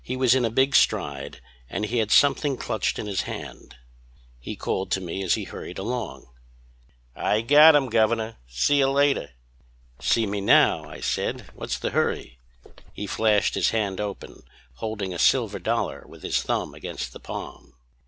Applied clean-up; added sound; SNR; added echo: none; Walk, footsteps; 18 dB; none.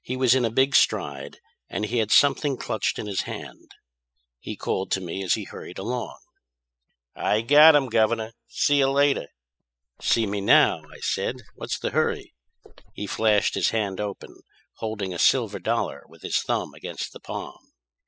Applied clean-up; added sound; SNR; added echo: classical method spectral subtraction.